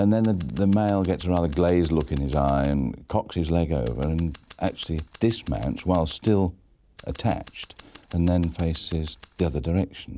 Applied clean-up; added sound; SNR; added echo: none; Scissors; 14 dB; none.